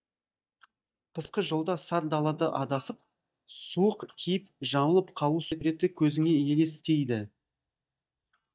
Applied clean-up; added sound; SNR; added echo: neural mask model DeepFilterNet 3.